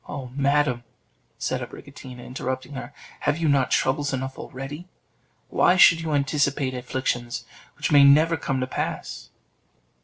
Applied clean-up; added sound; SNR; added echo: none; none; none; none.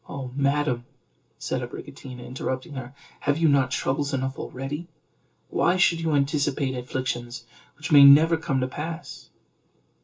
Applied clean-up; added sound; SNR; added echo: none; none; none; reverberation time 0.2 s.